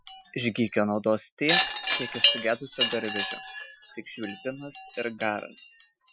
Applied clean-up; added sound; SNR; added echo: classical method Wiener filter.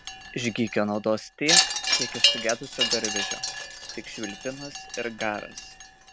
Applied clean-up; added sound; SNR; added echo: none; Wind chime; -3 dB; none.